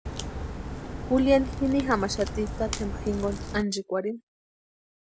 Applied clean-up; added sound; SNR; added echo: none; Crack; 6 dB; none.